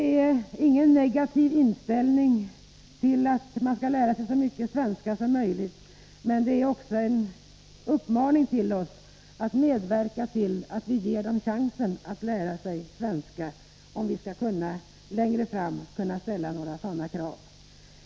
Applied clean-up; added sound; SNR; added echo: none; none; none; none.